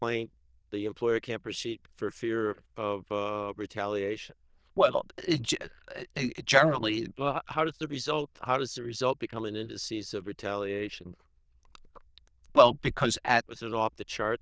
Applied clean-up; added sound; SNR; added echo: neural diffusion model UNIVERSE++.